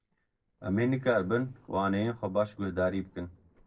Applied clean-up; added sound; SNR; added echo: neural separator model SepFormer DNS4.